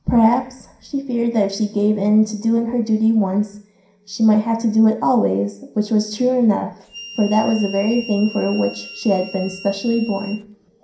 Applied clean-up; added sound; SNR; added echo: none; Harmonica; 16 dB; reverberation time 0.5 s.